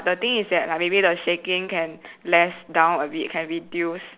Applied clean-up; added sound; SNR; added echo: none; none; none; none.